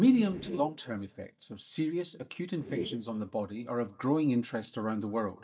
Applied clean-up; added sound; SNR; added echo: neural mask model DeepFilterNet 3.